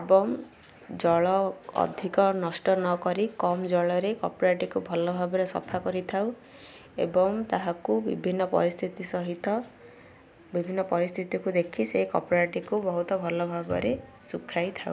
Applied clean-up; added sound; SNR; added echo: none; none; none; none.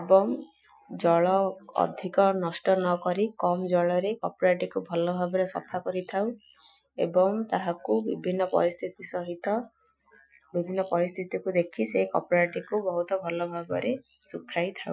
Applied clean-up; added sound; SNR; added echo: classical method Wiener filter.